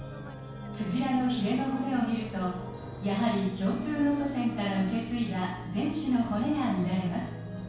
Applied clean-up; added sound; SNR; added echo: none; Fixed-wing aircraft, airplane; 13 dB; reverberation time 0.7 s.